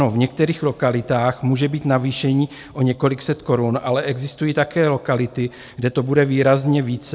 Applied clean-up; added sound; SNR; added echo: none; none; none; none.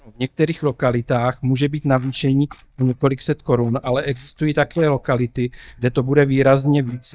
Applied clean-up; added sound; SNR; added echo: neural mask model DeepFilterNet 3.